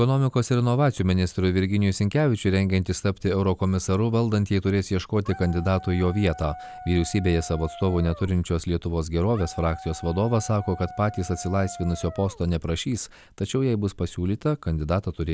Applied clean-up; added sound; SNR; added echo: none; Dog; 17 dB; none.